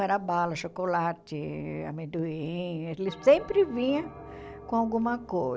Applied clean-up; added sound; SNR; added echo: none; Bell; 19 dB; none.